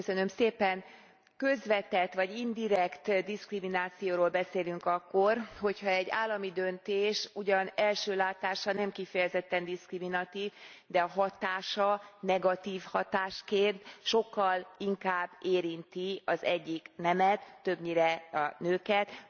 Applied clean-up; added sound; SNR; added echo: none; none; none; none.